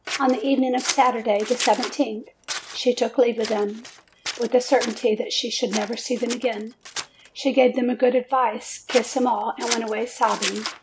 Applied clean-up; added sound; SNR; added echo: none; Scissors; 12 dB; none.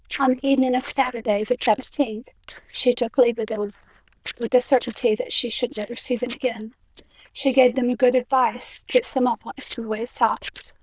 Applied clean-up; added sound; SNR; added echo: neural diffusion model UNIVERSE++.